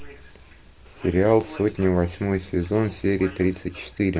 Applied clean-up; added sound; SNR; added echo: none; none; none; none.